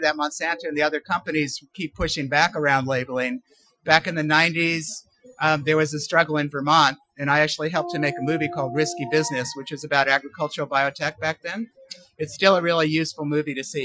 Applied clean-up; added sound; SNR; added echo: classical method Wiener filter.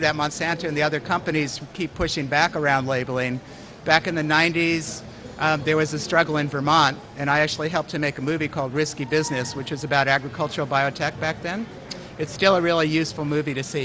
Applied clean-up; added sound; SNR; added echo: none; none; none; none.